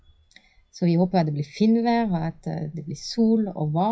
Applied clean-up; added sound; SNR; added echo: classical method WPE with log-MMSE.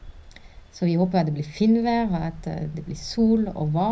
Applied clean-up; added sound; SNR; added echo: none; Stream; 19 dB; reverberation time 0.4 s.